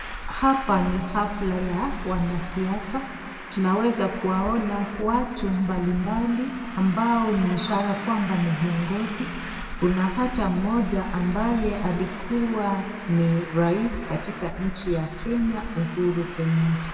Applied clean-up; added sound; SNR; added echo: none; Traffic noise, roadway noise; 10 dB; reverberation time 1.7 s.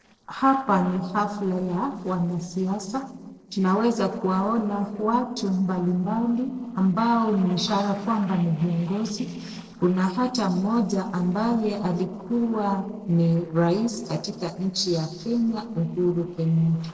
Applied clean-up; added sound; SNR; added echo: neural separator model SepFormer DNS4.